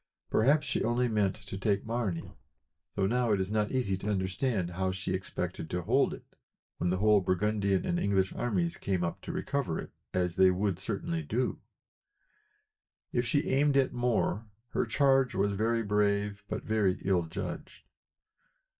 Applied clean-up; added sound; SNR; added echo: neural mask model DeepFilterNet 3.